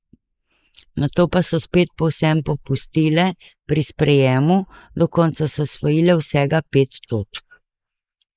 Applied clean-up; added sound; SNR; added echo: neural mask model Resemble Enhance denoiser.